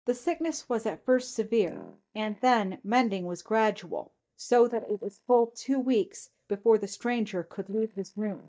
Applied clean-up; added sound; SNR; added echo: neural mask model DeepFilterNet 3.